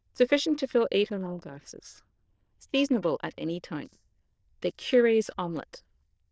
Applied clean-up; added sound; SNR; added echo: neural diffusion model UNIVERSE++.